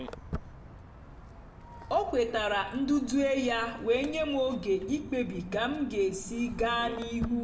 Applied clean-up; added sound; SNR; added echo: none; Walk, footsteps; 13 dB; reverberation time 0.8 s.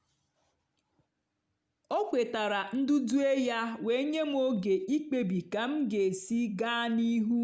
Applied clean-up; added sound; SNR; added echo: none; none; none; none.